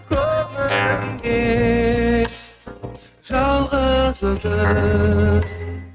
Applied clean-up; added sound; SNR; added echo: neural mask model RNNoise.